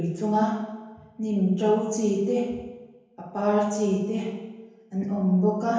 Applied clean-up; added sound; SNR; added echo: none; none; none; reverberation time 1.2 s.